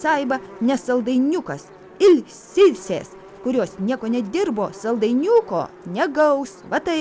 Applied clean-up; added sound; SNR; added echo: none; none; none; none.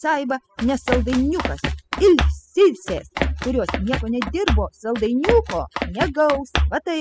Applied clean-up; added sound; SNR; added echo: classical method spectral subtraction.